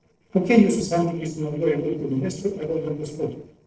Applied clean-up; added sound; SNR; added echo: neural separator model SepFormer DNS4.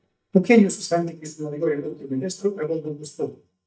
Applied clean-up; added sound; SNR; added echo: neural mask model DeepFilterNet 3.